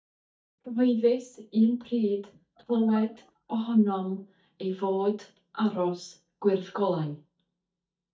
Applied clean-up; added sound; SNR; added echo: neural mask model DeepFilterNet 3.